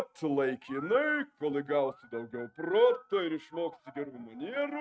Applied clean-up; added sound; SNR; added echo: neural mask model RNNoise.